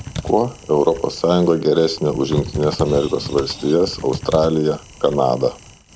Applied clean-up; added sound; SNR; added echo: none; Typing + Screech; 13 dB; none.